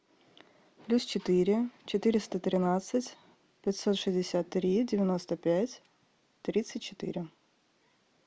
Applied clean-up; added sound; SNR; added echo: none; none; none; none.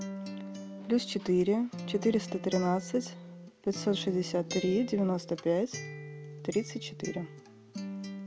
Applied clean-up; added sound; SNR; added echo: none; Acoustic guitar; 10 dB; none.